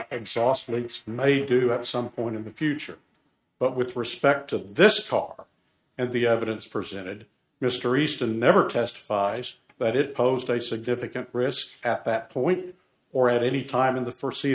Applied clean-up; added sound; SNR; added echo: neural mask model RNNoise.